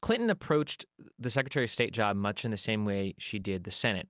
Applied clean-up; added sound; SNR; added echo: none; none; none; none.